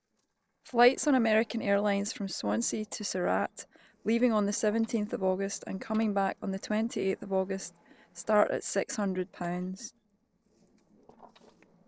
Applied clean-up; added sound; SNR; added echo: neural separator model SepFormer DNS4.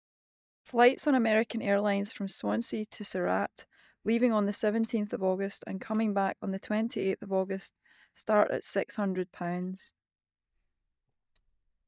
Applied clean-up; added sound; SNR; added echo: neural mask model DeepFilterNet 3.